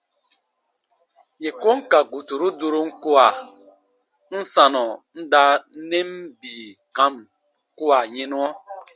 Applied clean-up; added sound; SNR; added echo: none; none; none; none.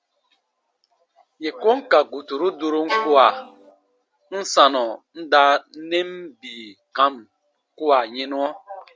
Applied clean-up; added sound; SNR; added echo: none; Bowed string instrument; 5 dB; none.